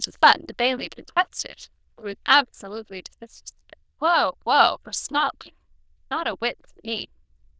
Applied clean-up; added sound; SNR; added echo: neural diffusion model UNIVERSE++.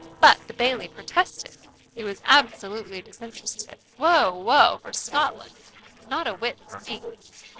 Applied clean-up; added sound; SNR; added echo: neural separator model SepFormer DNS4.